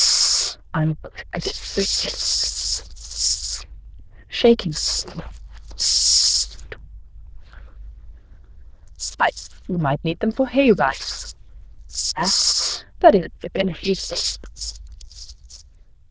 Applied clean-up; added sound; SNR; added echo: neural diffusion model UNIVERSE++.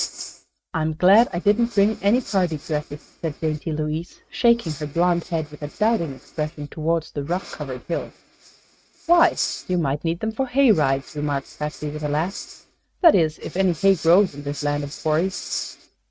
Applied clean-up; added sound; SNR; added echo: neural mask model RNNoise.